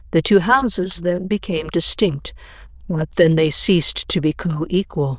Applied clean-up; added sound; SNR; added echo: neural diffusion model UNIVERSE++.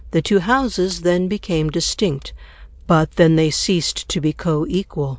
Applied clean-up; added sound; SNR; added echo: none; Fire; 19 dB; none.